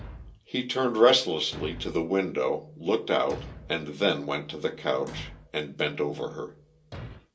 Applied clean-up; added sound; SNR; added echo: none; Thump, thud; 18 dB; reverberation time 0.2 s.